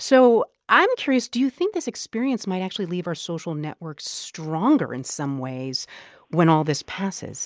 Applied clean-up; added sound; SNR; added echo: none; none; none; none.